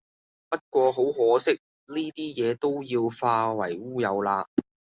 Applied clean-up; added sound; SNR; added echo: none; none; none; none.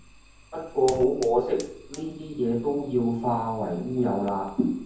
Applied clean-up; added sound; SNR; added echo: none; Fire; 19 dB; reverberation time 0.9 s.